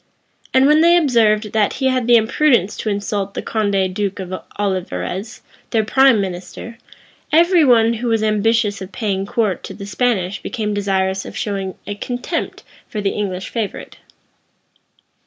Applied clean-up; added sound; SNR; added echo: none; none; none; none.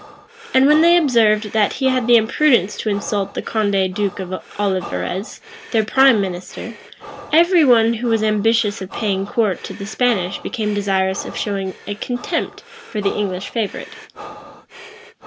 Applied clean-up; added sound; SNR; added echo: none; Breathing; 17 dB; none.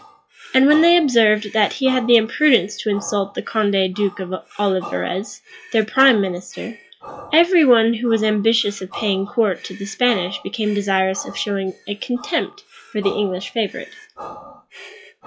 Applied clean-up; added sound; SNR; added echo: classical method log-MMSE.